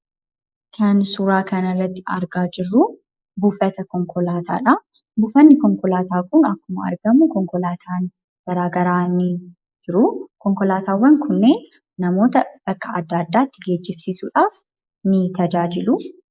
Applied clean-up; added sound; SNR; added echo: neural mask model Resemble Enhance denoiser.